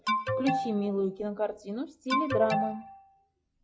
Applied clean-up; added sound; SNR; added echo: classical method log-MMSE.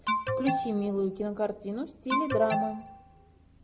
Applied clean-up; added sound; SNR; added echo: none; Alarm; 1 dB; none.